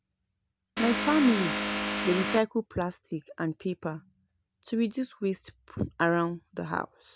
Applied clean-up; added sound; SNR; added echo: none; Vehicle; -1 dB; none.